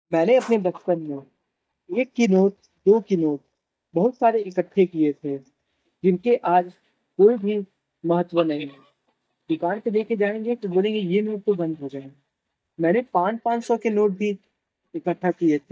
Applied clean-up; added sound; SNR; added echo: neural mask model DeepFilterNet 3.